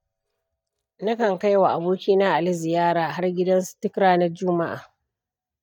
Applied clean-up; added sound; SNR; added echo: neural mask model DeepFilterNet 3.